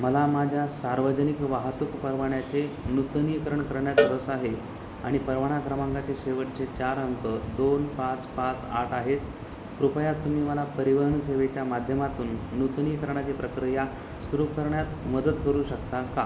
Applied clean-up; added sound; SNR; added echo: none; Cowbell; 4 dB; none.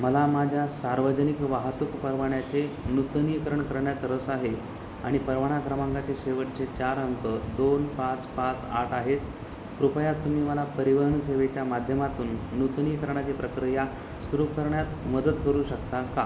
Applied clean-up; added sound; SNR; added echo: none; none; none; none.